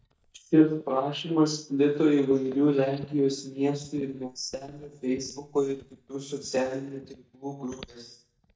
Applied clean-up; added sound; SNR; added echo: neural mask model DeepFilterNet 3.